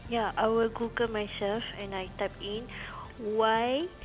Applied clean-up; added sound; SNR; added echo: none; Boat, Water vehicle + Organ; 15 dB; none.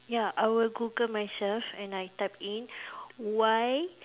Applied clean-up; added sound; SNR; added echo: none; none; none; none.